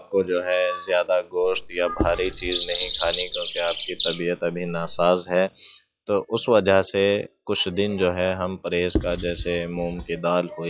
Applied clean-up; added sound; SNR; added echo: classical method log-MMSE.